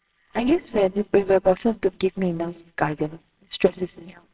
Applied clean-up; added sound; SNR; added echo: neural separator model SepFormer WHAMR!.